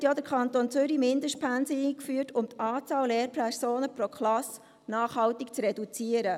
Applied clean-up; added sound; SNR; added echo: none; none; none; none.